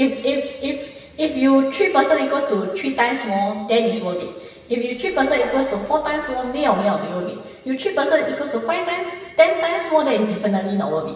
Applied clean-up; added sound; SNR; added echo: none; Train; 18 dB; reverberation time 1.5 s.